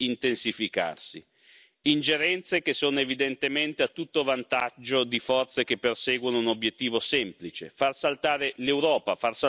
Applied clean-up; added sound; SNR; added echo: none; none; none; none.